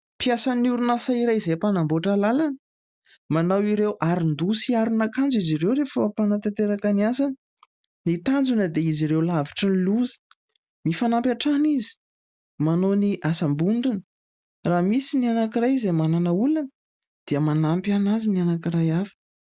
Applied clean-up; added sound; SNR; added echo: none; none; none; none.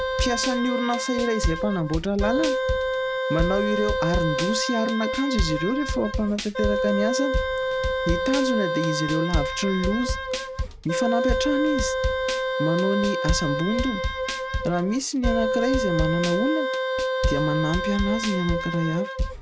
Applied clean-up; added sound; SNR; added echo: none; Drum / Drum kit + Wind instrument, woodwind instrument; -1 dB; none.